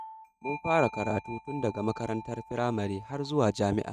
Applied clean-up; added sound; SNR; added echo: neural mask model RNNoise.